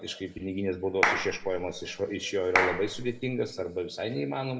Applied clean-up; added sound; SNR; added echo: none; Clapping; 0 dB; reverberation time 1.1 s.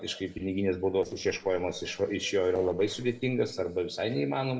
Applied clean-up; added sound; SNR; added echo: neural separator model SepFormer DNS4.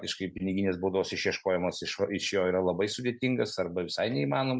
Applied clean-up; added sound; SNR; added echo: none; none; none; none.